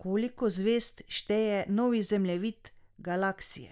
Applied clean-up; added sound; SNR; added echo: none; none; none; none.